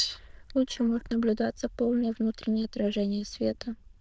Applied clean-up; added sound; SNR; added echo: neural diffusion model UNIVERSE++.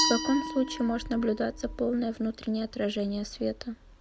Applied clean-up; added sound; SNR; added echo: none; Glass; 7 dB; none.